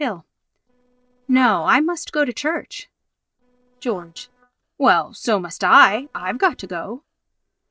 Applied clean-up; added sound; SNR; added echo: neural separator model SepFormer DNS4.